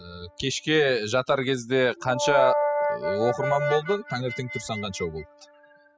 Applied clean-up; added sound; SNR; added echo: classical method spectral subtraction.